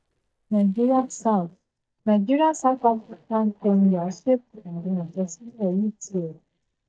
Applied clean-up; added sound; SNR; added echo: neural mask model DeepFilterNet 3.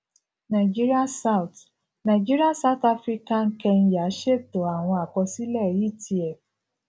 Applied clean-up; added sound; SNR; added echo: none; none; none; none.